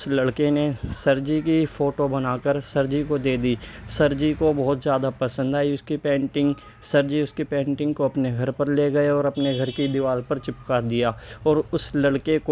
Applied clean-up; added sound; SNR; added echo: none; none; none; none.